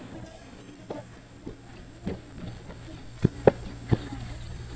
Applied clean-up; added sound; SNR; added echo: neural mask model DeepFilterNet 3.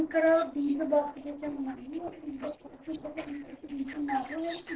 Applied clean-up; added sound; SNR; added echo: neural separator model SepFormer DNS4.